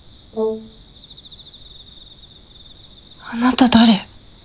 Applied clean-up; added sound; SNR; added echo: none; Brass instrument; 9 dB; none.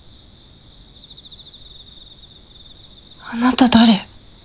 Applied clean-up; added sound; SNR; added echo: none; none; none; none.